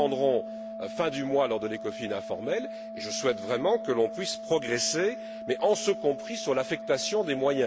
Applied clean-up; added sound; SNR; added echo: none; Organ; 10 dB; none.